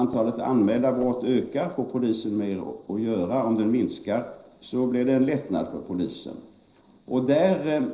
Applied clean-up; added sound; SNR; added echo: neural separator model SepFormer DNS4.